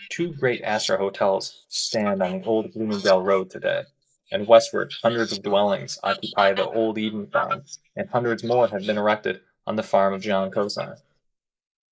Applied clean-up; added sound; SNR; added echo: neural mask model Resemble Enhance denoiser.